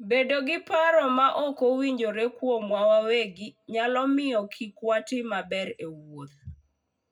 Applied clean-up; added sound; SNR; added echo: none; none; none; reverberation time 0.3 s.